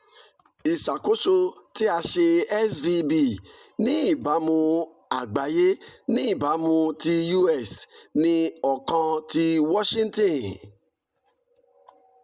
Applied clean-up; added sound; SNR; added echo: none; none; none; none.